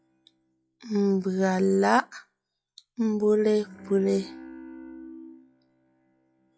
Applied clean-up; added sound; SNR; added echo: classical method log-MMSE.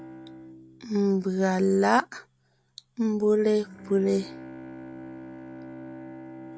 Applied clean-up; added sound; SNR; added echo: none; Bowed string instrument; 17 dB; none.